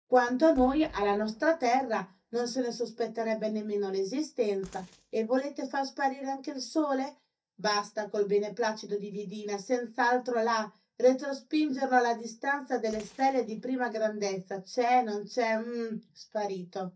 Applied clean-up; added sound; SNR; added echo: neural mask model DeepFilterNet 3.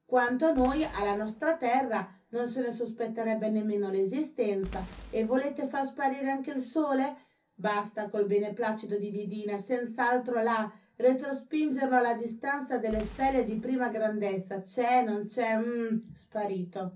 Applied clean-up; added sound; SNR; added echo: none; Boom; 18 dB; reverberation time 0.3 s.